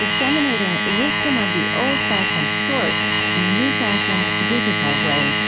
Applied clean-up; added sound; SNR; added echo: none; Alarm + Domestic sounds, home sounds; -4 dB; none.